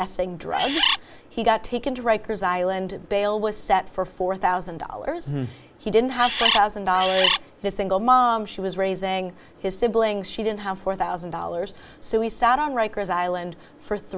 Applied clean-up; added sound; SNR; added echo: none; Bird; -1 dB; none.